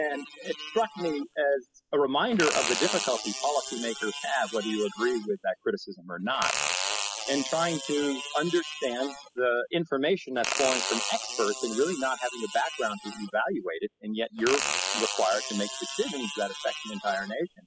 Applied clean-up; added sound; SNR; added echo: classical method spectral subtraction.